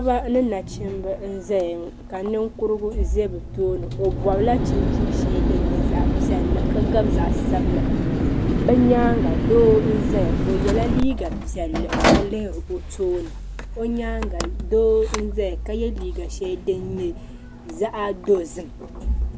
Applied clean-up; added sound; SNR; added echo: none; Mechanical fan; -1 dB; none.